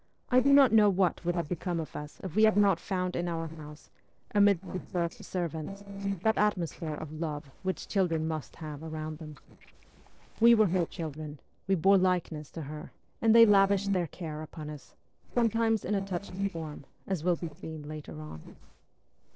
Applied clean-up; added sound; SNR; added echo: neural separator model SepFormer DNS4.